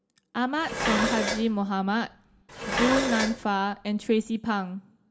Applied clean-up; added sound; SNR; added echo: none; Dishes, pots, and pans; 4 dB; reverberation time 0.4 s.